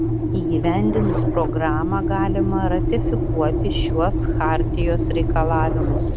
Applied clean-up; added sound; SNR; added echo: none; Engine; -5 dB; none.